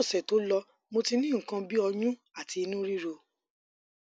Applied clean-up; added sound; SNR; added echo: none; none; none; none.